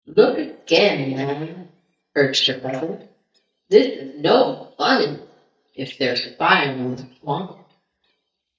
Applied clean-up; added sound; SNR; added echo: neural mask model DeepFilterNet 3.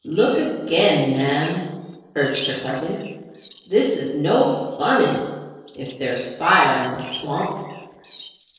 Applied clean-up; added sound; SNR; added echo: neural separator model SepFormer DNS4.